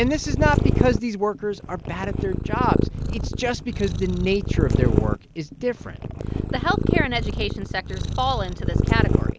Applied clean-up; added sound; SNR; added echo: none; Purr; -3 dB; none.